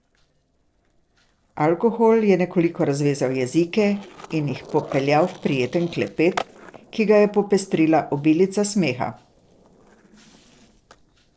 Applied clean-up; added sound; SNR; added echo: neural separator model SepFormer DNS4.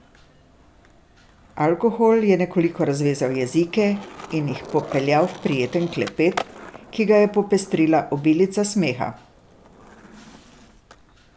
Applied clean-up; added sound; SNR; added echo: none; Skateboard; 18 dB; none.